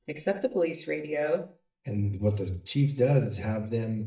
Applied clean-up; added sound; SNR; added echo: neural mask model DeepFilterNet 3.